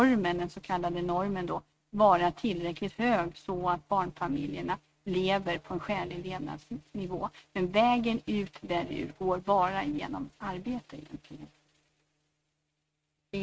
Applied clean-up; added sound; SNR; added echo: neural mask model RNNoise.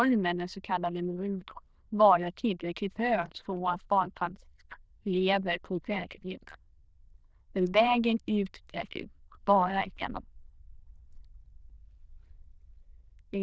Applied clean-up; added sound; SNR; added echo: neural diffusion model UNIVERSE++.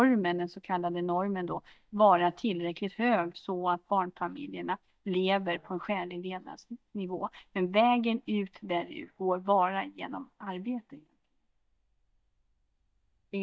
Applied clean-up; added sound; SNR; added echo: neural mask model DeepFilterNet 3.